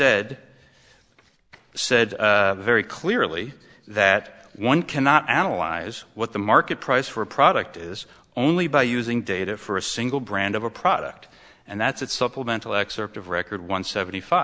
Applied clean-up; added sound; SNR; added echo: none; none; none; none.